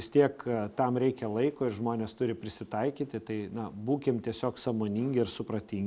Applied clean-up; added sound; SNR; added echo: none; none; none; none.